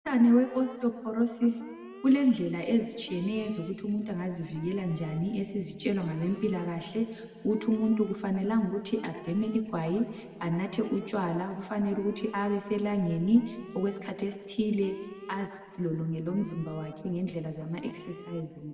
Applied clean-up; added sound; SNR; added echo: none; Alarm; 20 dB; reverberation time 1.7 s.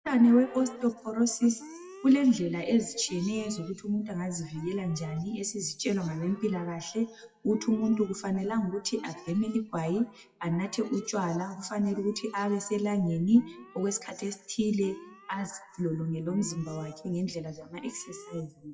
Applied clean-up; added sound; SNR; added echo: classical method WPE with log-MMSE.